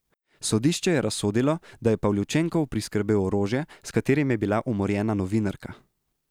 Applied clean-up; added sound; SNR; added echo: none; none; none; none.